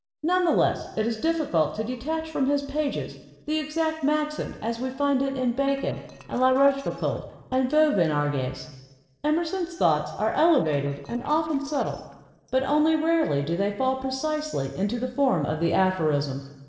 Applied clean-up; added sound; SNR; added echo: neural separator model SepFormer DNS4.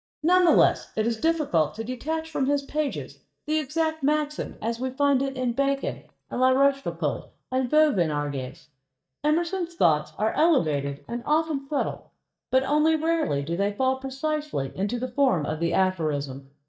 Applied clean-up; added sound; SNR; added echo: neural mask model DeepFilterNet 3.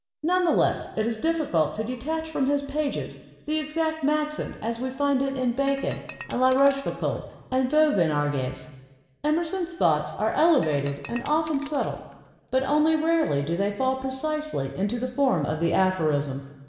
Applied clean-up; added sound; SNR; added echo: none; Shatter; 18 dB; reverberation time 1.2 s.